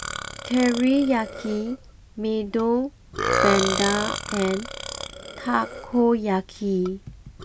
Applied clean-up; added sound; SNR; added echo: none; Burping, eructation; 6 dB; none.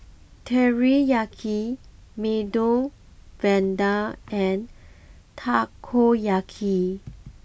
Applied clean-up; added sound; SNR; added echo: none; none; none; none.